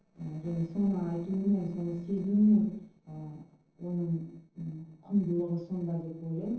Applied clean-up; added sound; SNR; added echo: neural separator model SepFormer DNS4.